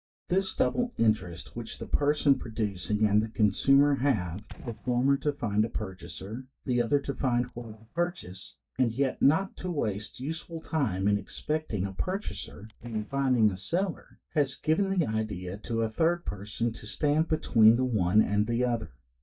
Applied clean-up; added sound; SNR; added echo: neural mask model DeepFilterNet 3.